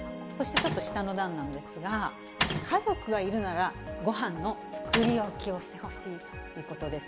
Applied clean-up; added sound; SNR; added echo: none; Mechanisms; 1 dB; none.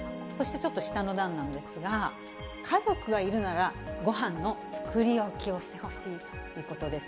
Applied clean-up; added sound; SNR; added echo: none; none; none; none.